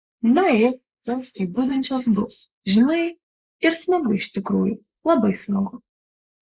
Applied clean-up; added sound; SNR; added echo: neural mask model Resemble Enhance denoiser.